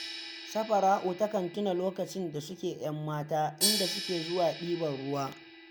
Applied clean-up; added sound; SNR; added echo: none; Crash cymbal; 7 dB; none.